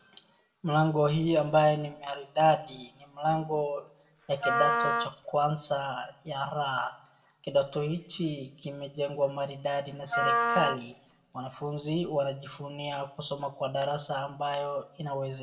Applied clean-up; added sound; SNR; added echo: none; Wind instrument, woodwind instrument; 1 dB; reverberation time 0.5 s.